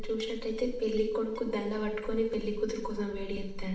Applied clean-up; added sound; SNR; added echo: none; Chink, clink; 7 dB; reverberation time 0.9 s.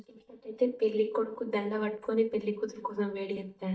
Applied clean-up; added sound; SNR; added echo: neural mask model DeepFilterNet 3.